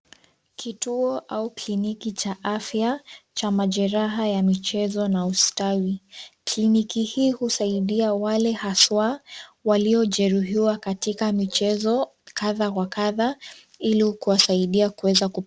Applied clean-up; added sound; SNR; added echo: none; none; none; none.